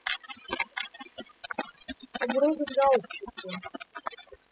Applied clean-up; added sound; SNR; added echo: classical method spectral subtraction.